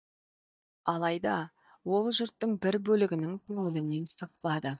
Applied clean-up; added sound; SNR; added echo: neural mask model DeepFilterNet 3.